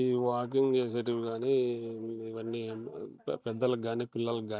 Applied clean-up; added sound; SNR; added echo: neural mask model DeepFilterNet 3.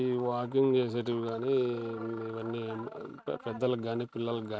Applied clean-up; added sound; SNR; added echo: neural mask model RNNoise.